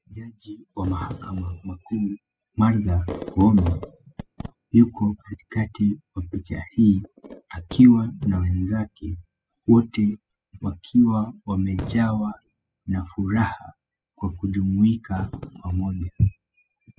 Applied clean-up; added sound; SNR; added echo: classical method spectral subtraction.